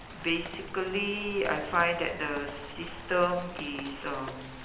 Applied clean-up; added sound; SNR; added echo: none; Rain; 11 dB; reverberation time 0.8 s.